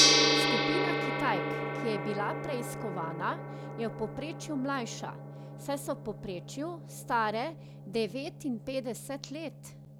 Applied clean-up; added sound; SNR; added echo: none; Gong; -3 dB; none.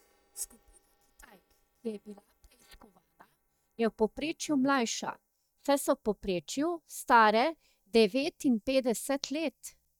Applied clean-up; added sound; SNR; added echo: neural mask model DeepFilterNet 3.